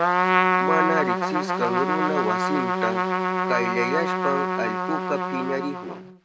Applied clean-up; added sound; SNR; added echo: none; Trumpet; -5 dB; none.